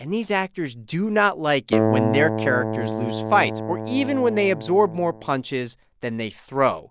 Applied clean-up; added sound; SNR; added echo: none; Keyboard (musical); 2 dB; none.